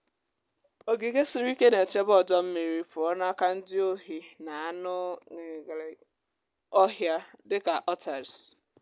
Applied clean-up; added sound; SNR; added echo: none; none; none; none.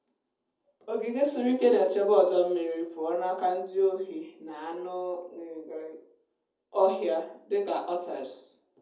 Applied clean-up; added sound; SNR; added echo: none; none; none; reverberation time 0.5 s.